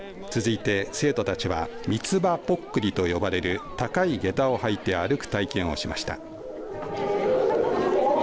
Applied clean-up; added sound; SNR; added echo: none; none; none; none.